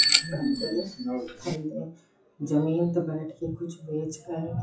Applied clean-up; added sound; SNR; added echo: classical method WPE with log-MMSE.